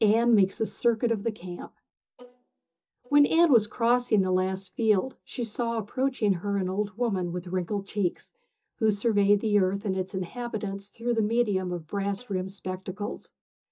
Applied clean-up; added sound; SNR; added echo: neural mask model DeepFilterNet 3.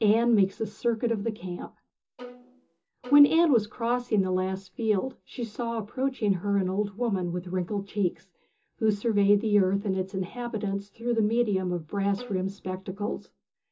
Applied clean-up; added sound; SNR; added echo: none; Bowed string instrument; 18 dB; reverberation time 0.2 s.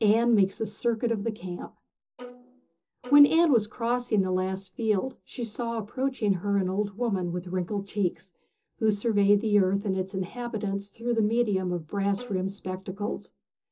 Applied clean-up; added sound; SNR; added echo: neural separator model SepFormer DNS4.